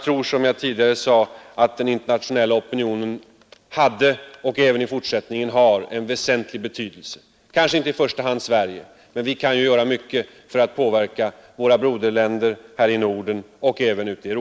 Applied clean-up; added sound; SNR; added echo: none; none; none; none.